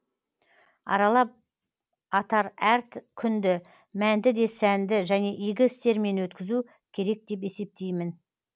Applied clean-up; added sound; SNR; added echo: none; none; none; none.